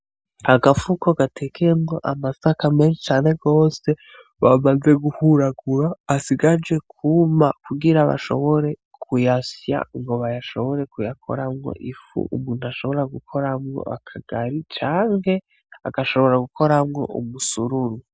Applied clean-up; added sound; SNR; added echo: none; none; none; none.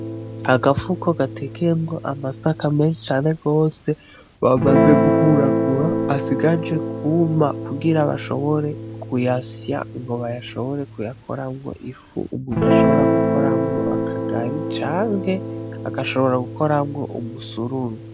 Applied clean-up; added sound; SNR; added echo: none; Guitar; 2 dB; none.